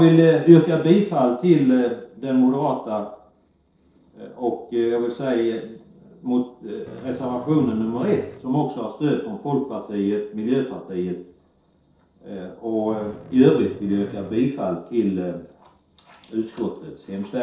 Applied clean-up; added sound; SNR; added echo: neural separator model SepFormer DNS4.